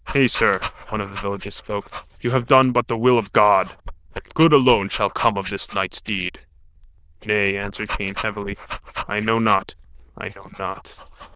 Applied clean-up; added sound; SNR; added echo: neural diffusion model UNIVERSE++.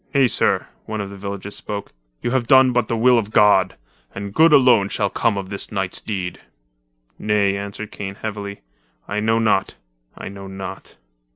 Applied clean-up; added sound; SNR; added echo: none; none; none; none.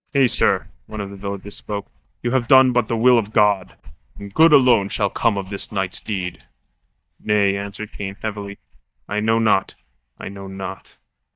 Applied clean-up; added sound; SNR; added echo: neural mask model DeepFilterNet 3.